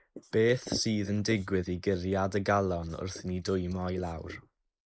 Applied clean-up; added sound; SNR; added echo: neural mask model Resemble Enhance denoiser.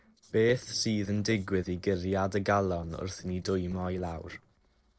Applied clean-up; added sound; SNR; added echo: neural separator model SepFormer DNS4.